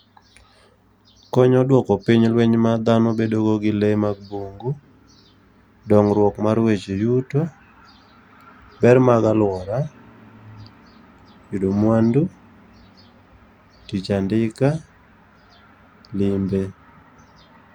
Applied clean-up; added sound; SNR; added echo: none; none; none; none.